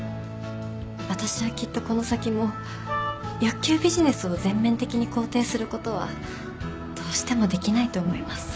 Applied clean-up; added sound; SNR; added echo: none; Wind instrument, woodwind instrument; 6 dB; none.